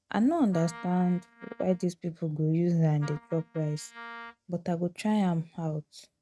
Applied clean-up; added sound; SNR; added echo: neural mask model RNNoise.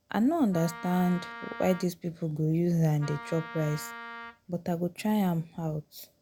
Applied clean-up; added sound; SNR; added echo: none; Wind instrument, woodwind instrument; 14 dB; none.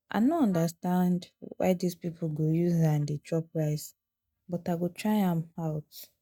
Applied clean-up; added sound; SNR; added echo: neural mask model DeepFilterNet 3.